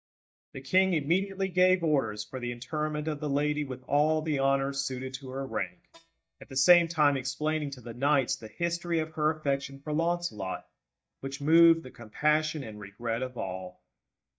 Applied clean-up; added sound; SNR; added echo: neural mask model DeepFilterNet 3.